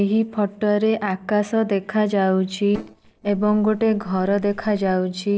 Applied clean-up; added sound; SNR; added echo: neural separator model SepFormer DNS4.